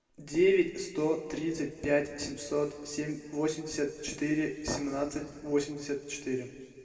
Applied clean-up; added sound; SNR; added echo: none; none; none; reverberation time 2.2 s.